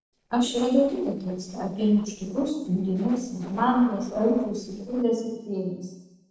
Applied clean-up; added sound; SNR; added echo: neural separator model SepFormer DNS4.